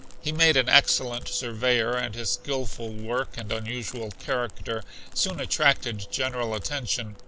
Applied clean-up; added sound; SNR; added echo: none; Crackle; 8 dB; none.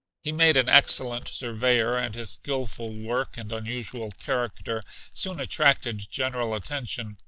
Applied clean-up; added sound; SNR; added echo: neural mask model DeepFilterNet 3.